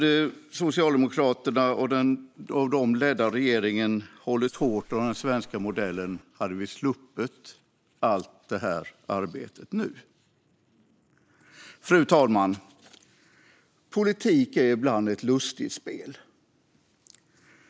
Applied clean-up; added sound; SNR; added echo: neural mask model Resemble Enhance denoiser.